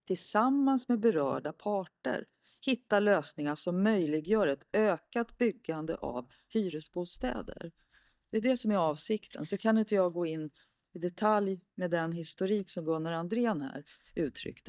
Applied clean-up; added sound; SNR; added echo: neural mask model DeepFilterNet 3.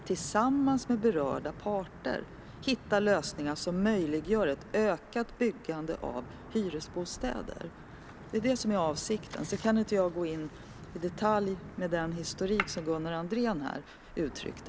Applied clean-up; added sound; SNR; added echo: none; Thunder / Wind / Rain; 15 dB; none.